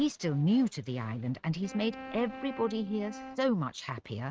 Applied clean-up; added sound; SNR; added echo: neural mask model RNNoise.